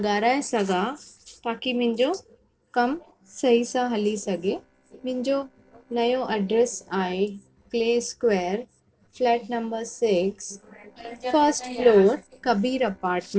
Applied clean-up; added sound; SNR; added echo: neural separator model SepFormer DNS4.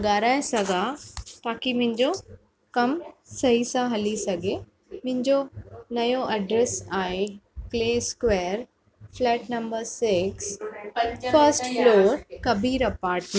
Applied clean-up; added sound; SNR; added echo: none; none; none; none.